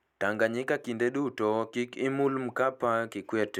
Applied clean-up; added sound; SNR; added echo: none; none; none; none.